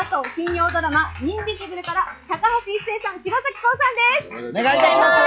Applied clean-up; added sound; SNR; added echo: classical method log-MMSE.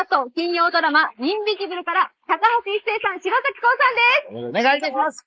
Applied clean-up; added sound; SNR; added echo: neural mask model Resemble Enhance denoiser.